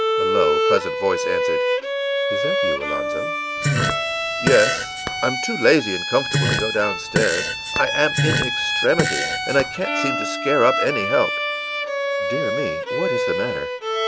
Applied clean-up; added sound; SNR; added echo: none; Bowed string instrument + Fart; -2 dB; none.